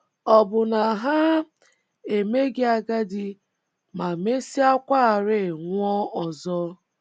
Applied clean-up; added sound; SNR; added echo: none; none; none; none.